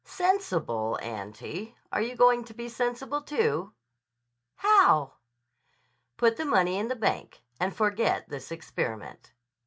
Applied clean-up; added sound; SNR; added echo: none; none; none; none.